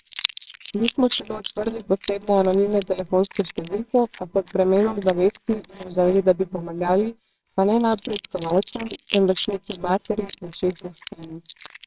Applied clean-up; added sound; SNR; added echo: neural separator model SepFormer WHAMR!.